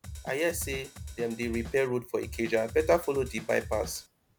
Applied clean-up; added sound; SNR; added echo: none; Drum kit; 12 dB; none.